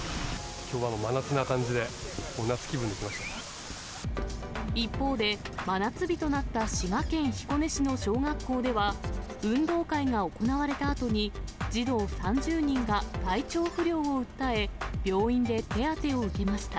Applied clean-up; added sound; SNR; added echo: none; Squeak / Writing; 19 dB; none.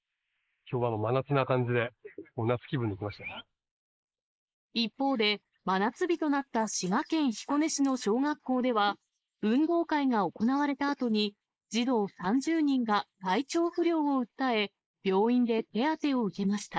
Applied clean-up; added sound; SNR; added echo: neural mask model Resemble Enhance denoiser.